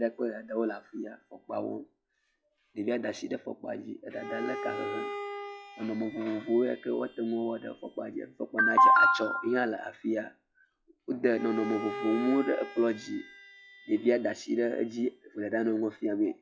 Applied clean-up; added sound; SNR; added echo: classical method log-MMSE.